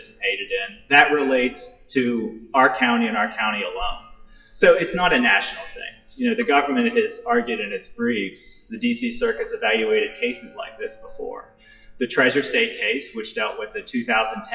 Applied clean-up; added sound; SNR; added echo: classical method WPE with log-MMSE.